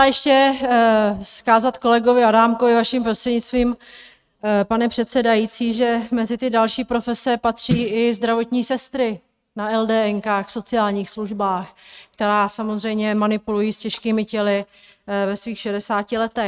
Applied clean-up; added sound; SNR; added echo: neural mask model RNNoise.